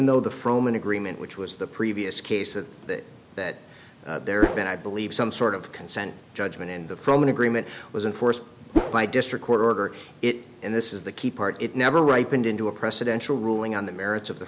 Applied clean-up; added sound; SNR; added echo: none; Whoosh, swoosh, swish; -1 dB; none.